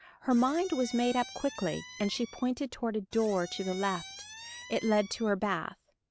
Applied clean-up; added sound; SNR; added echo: none; Squeak; 15 dB; none.